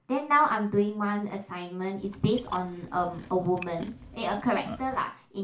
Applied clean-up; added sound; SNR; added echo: none; Chewing, mastication; 14 dB; reverberation time 0.3 s.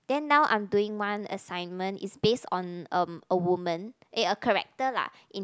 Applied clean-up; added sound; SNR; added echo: none; none; none; none.